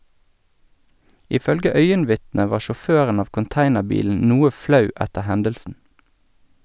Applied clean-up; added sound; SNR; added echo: none; none; none; none.